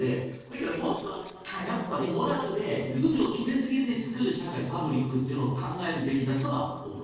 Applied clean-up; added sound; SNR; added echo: neural separator model SepFormer DNS4.